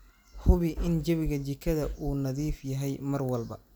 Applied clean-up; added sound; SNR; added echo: none; Knock; 12 dB; none.